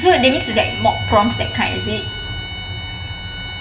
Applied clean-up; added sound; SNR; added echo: none; Bowed string instrument; 10 dB; reverberation time 1.8 s.